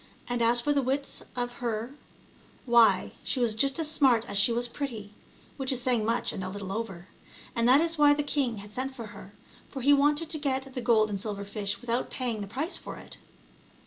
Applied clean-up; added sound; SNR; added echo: none; none; none; none.